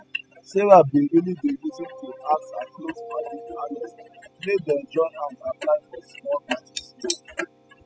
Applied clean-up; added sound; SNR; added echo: classical method spectral subtraction.